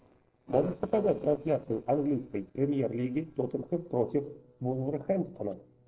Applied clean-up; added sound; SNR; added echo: neural separator model SepFormer DNS4.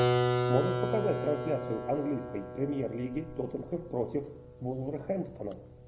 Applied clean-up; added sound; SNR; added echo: none; Keyboard (musical); 0 dB; none.